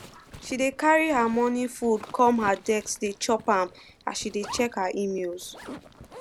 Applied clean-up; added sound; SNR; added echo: none; Zipper (clothing); 19 dB; none.